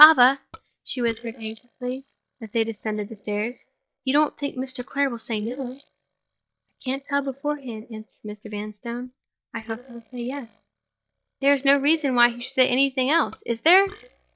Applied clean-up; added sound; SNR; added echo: neural mask model DeepFilterNet 3.